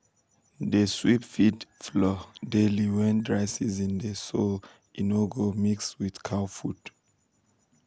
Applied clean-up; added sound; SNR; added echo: none; none; none; none.